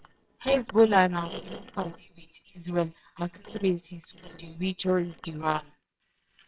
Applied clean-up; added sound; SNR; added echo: neural separator model SepFormer WHAMR!.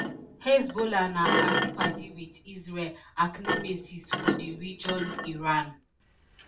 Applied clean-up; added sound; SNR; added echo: none; Thump, thud; 1 dB; reverberation time 0.2 s.